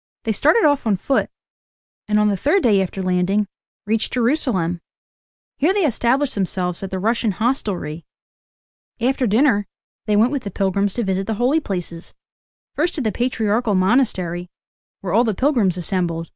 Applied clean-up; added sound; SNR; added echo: none; none; none; none.